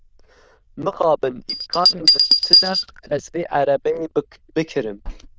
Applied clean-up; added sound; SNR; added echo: neural diffusion model UNIVERSE++.